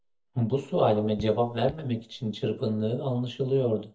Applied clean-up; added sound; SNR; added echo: neural mask model DeepFilterNet 3.